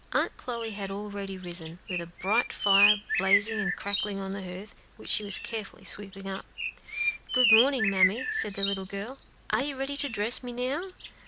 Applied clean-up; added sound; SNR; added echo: none; Bird; 0 dB; none.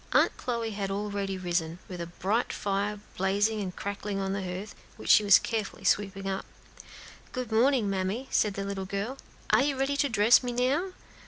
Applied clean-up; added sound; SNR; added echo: none; none; none; none.